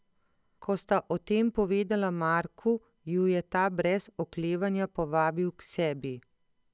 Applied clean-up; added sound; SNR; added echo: none; none; none; none.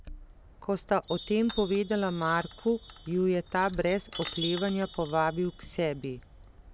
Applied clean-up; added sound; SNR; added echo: none; Chime; 10 dB; none.